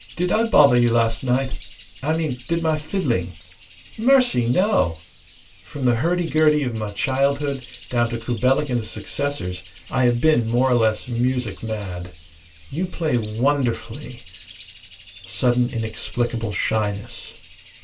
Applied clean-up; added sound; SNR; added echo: none; Bird; 13 dB; reverberation time 0.2 s.